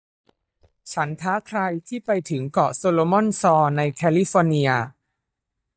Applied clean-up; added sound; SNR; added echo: neural mask model DeepFilterNet 3.